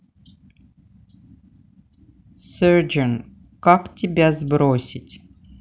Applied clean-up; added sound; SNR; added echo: none; none; none; none.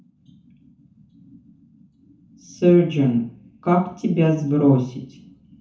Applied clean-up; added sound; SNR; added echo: none; none; none; reverberation time 0.9 s.